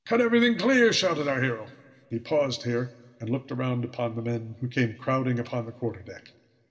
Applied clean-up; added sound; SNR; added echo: none; none; none; reverberation time 1.3 s.